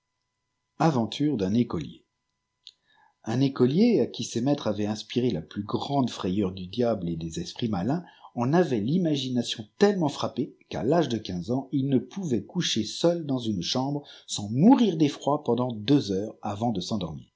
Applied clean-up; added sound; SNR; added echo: none; none; none; none.